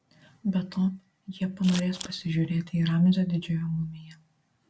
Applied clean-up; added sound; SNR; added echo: none; Scissors; 12 dB; none.